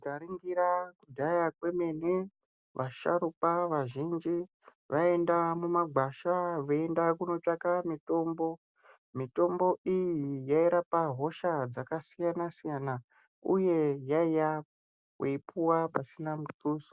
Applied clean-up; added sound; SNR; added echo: none; none; none; none.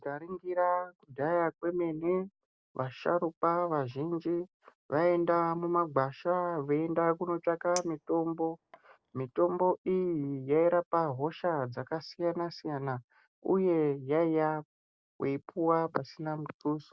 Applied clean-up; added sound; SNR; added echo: none; Chink, clink; 20 dB; none.